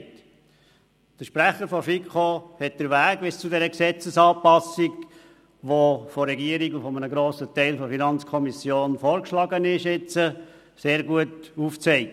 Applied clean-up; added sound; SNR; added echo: none; none; none; none.